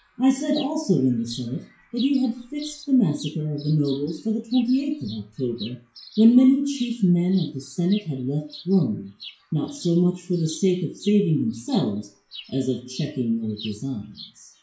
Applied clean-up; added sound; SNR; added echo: classical method WPE with log-MMSE.